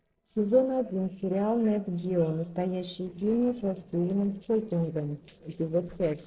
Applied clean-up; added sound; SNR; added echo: neural separator model SepFormer DNS4.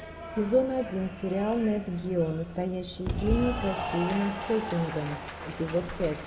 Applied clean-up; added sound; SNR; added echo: none; Applause / Cheering; 7 dB; none.